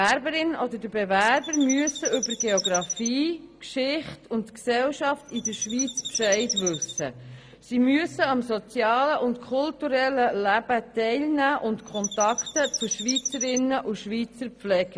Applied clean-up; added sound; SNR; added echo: none; Chirp, tweet; 6 dB; none.